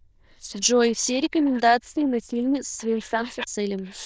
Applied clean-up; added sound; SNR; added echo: neural diffusion model UNIVERSE++.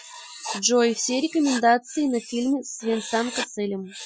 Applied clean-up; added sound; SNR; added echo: classical method Wiener filter.